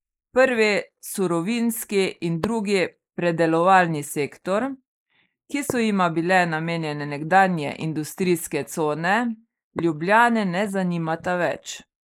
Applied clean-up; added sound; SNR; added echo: neural mask model Resemble Enhance denoiser.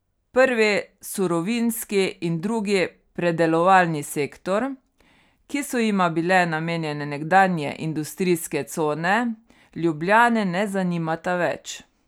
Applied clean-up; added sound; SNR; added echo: none; none; none; none.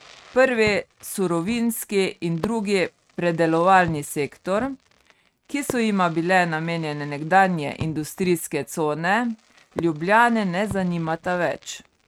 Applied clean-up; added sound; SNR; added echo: neural mask model RNNoise.